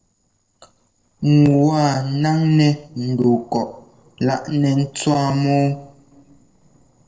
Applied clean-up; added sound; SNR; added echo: neural separator model SepFormer DNS4.